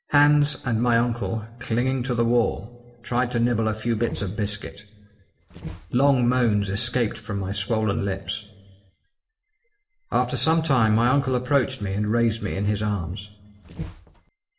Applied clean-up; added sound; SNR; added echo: neural separator model SepFormer DNS4.